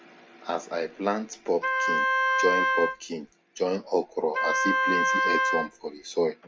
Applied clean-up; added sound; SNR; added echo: none; Wind instrument, woodwind instrument; -3 dB; none.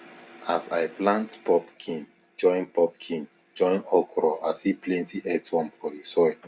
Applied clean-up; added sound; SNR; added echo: none; none; none; none.